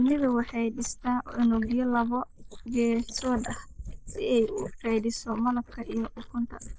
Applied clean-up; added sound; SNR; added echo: neural mask model Resemble Enhance denoiser.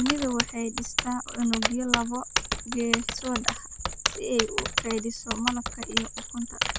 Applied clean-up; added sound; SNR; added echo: none; Typing; 1 dB; none.